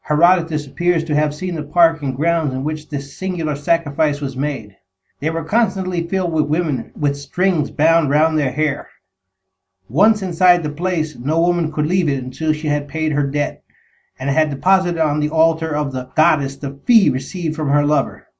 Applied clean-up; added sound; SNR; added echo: none; none; none; none.